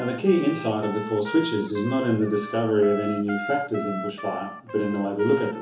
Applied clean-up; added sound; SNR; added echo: none; Trumpet; 11 dB; reverberation time 0.8 s.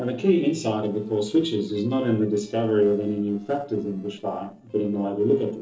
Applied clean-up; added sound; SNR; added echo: neural separator model SepFormer DNS4.